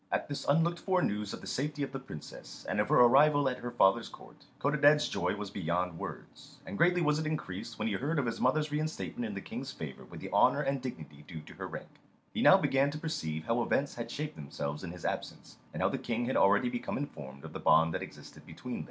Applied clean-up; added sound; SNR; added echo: none; none; none; none.